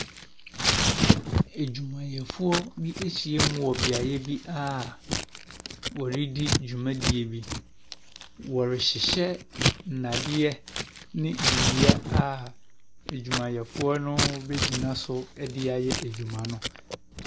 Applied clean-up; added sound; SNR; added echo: none; Scissors; -1 dB; none.